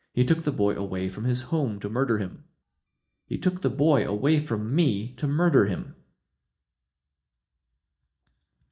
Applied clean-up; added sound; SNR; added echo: neural mask model DeepFilterNet 3.